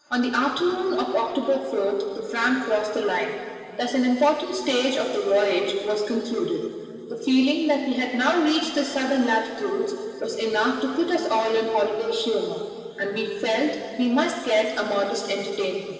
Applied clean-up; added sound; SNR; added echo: none; none; none; reverberation time 2.7 s.